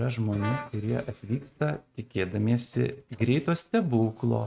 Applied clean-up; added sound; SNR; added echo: neural mask model RNNoise.